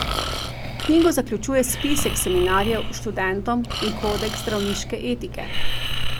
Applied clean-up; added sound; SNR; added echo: none; Breathing; 2 dB; none.